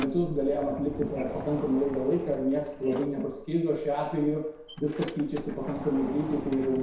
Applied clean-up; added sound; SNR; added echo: none; Sliding door; 14 dB; reverberation time 0.7 s.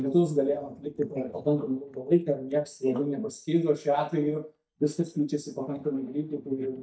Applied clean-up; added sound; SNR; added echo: neural mask model DeepFilterNet 3.